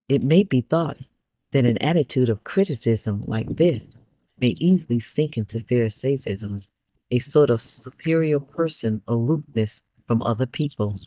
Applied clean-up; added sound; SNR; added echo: neural mask model DeepFilterNet 3.